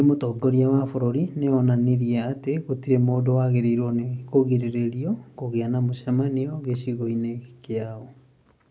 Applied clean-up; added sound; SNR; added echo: none; none; none; none.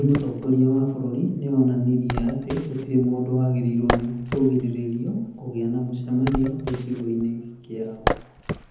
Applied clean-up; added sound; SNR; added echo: none; Wood; 9 dB; reverberation time 0.8 s.